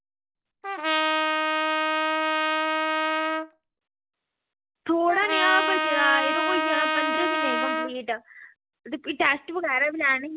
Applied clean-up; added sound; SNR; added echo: none; Trumpet; -3 dB; none.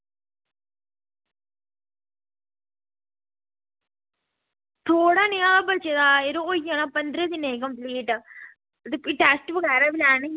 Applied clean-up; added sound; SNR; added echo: none; none; none; none.